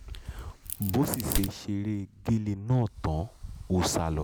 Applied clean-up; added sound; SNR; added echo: none; Crack; 9 dB; none.